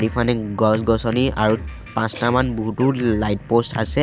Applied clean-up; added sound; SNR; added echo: none; Drum kit; 12 dB; none.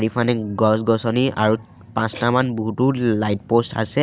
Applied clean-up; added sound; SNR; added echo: none; none; none; none.